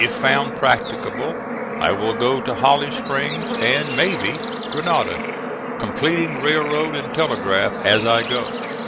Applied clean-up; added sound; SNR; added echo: none; Bird / Insect / Frog; 4 dB; none.